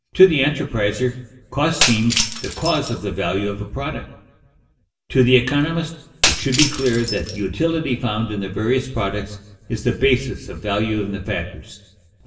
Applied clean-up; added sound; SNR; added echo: none; Shatter; 4 dB; reverberation time 1.0 s.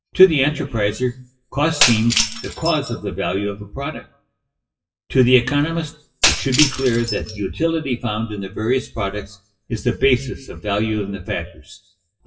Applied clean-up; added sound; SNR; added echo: classical method WPE with log-MMSE.